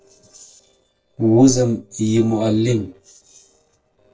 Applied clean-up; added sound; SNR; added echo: neural separator model SepFormer DNS4.